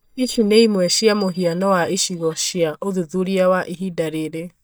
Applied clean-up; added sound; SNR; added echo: neural mask model DeepFilterNet 3.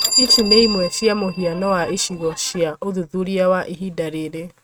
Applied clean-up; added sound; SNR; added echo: neural mask model RNNoise.